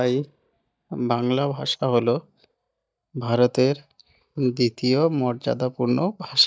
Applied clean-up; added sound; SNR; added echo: neural mask model DeepFilterNet 3.